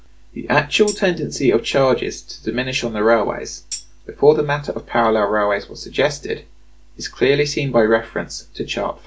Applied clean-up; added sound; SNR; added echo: none; Tambourine; 16 dB; none.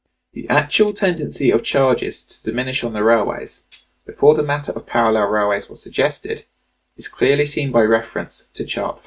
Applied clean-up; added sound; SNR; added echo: neural mask model RNNoise.